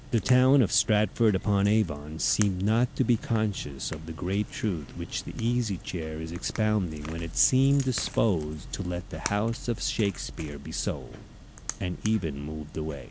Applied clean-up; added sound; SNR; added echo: none; Crack / Crackle; 15 dB; none.